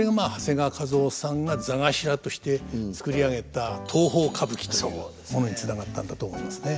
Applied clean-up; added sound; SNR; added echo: none; none; none; none.